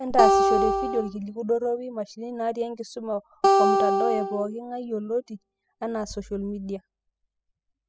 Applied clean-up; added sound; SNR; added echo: classical method spectral subtraction.